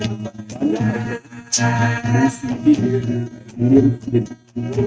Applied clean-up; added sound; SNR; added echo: neural mask model RNNoise.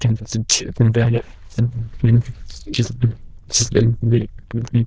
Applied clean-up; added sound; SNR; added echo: neural diffusion model UNIVERSE++.